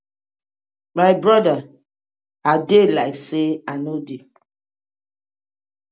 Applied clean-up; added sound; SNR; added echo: none; none; none; none.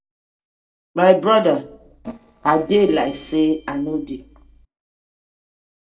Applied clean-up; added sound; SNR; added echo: neural separator model SepFormer DNS4.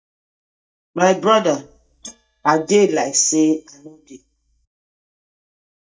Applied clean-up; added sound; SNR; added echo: neural mask model DeepFilterNet 3.